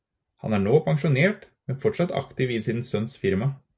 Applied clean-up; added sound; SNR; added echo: none; none; none; none.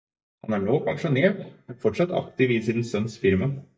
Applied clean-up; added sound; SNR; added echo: neural mask model DeepFilterNet 3.